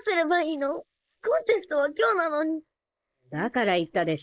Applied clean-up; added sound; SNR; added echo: neural mask model Resemble Enhance denoiser.